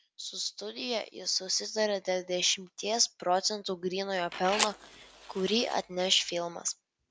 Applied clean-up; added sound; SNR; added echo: none; Fire; 7 dB; none.